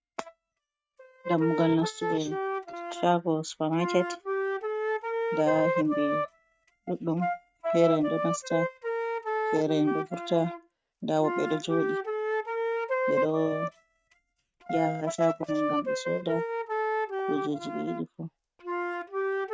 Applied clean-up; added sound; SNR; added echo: neural mask model RNNoise.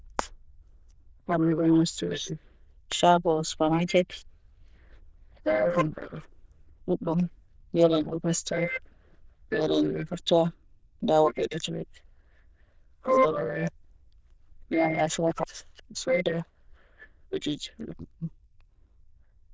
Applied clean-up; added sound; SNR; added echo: neural diffusion model UNIVERSE++.